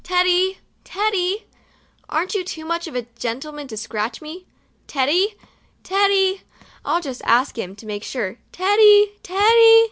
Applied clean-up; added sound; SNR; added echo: none; none; none; none.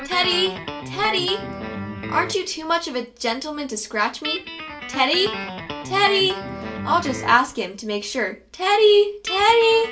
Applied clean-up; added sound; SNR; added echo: none; Guitar; 11 dB; reverberation time 0.2 s.